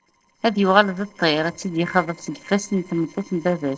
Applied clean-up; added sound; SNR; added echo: neural separator model SepFormer DNS4.